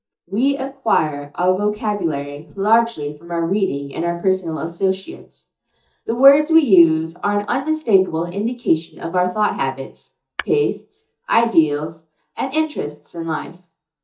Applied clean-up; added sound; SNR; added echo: neural mask model DeepFilterNet 3.